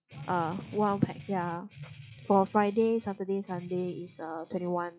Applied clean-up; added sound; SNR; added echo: classical method log-MMSE.